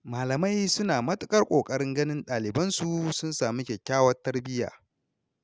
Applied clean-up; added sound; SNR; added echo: none; none; none; none.